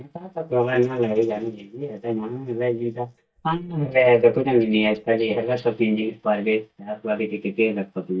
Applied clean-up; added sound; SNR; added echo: neural mask model DeepFilterNet 3.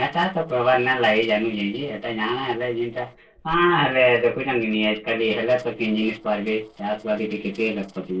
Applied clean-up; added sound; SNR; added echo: neural separator model SepFormer DNS4.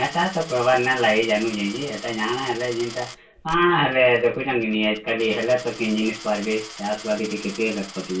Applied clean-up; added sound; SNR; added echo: none; Coin (dropping); 16 dB; reverberation time 0.2 s.